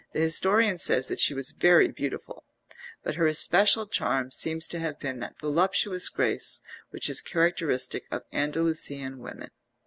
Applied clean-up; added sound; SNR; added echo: none; none; none; none.